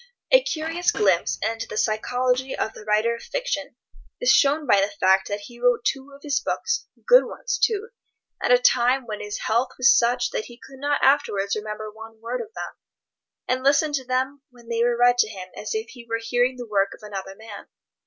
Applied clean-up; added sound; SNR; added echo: none; Fart; 19 dB; none.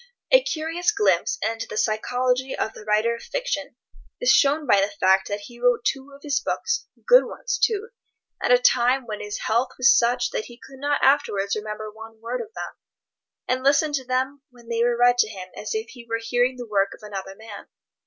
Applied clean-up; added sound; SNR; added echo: none; none; none; none.